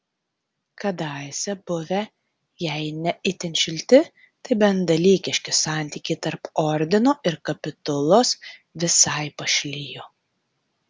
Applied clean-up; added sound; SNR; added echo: none; none; none; none.